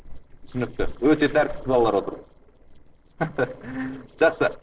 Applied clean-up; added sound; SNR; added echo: neural separator model SepFormer DNS4.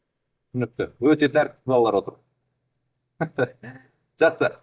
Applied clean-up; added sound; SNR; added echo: neural mask model DeepFilterNet 3.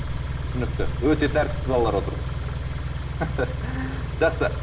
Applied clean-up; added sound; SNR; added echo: none; Idling / Car; 0 dB; reverberation time 2.4 s.